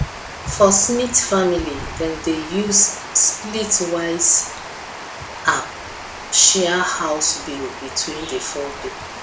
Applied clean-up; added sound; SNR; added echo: none; Water; 11 dB; none.